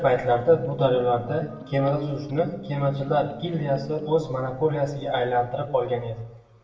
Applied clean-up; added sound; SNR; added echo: none; Electric guitar; 15 dB; reverberation time 0.8 s.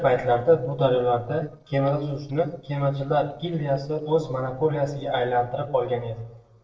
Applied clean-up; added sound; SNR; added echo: neural separator model SepFormer DNS4.